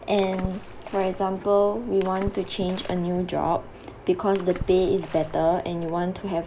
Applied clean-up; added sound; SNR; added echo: none; Water / Splash, splatter; 14 dB; none.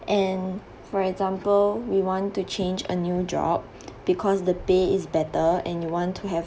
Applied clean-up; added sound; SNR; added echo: none; none; none; none.